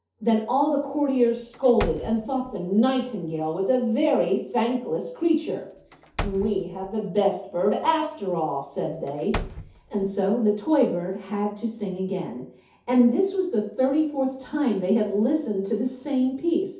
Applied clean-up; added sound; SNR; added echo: none; Slam / Wood; 13 dB; reverberation time 0.5 s.